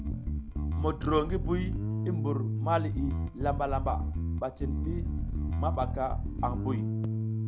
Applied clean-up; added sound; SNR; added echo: none; Bass guitar; -3 dB; none.